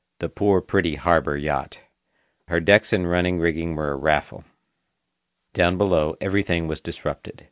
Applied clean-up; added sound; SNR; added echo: none; none; none; none.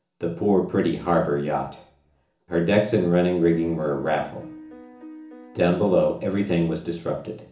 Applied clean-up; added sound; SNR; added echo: none; Piano; 19 dB; reverberation time 0.7 s.